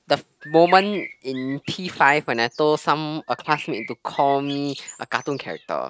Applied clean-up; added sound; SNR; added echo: neural mask model RNNoise.